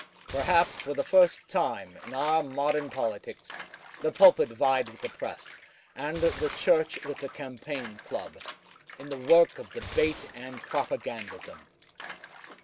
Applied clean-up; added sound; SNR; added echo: none; Bathtub (filling or washing) / Water + Gunshot, gunfire; 16 dB; none.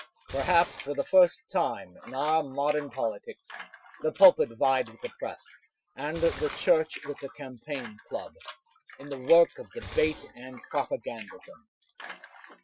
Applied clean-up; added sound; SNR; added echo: classical method Wiener filter.